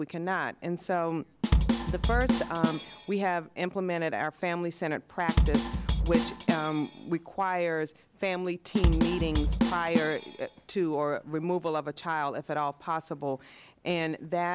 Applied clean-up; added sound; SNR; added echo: none; Drum kit; -3 dB; none.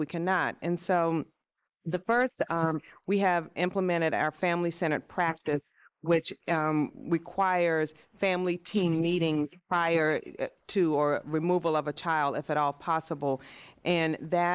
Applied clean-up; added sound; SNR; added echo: neural mask model Resemble Enhance denoiser.